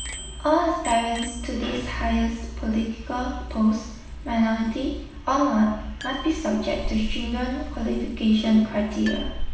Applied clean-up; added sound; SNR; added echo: none; Bicycle bell; 12 dB; reverberation time 0.7 s.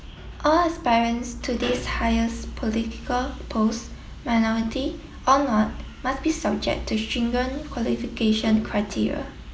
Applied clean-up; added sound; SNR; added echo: none; none; none; none.